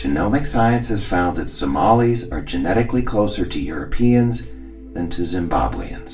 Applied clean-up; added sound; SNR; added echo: none; none; none; reverberation time 0.3 s.